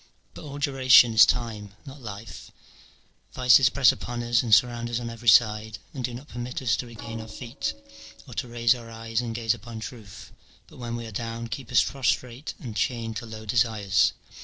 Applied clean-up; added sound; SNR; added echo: neural separator model SepFormer DNS4.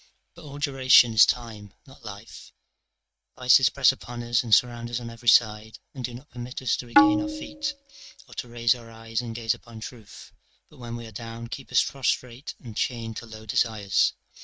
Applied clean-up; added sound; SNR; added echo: neural mask model RNNoise.